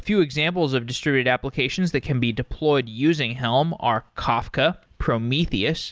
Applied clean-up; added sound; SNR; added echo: none; none; none; none.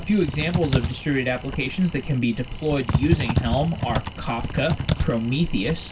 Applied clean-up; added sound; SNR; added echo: none; Typing; 3 dB; reverberation time 0.2 s.